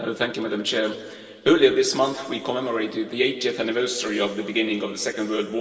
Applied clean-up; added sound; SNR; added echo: none; none; none; reverberation time 2.0 s.